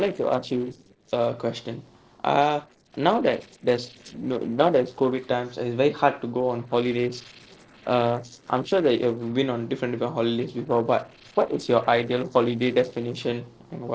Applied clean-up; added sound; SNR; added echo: neural separator model SepFormer DNS4.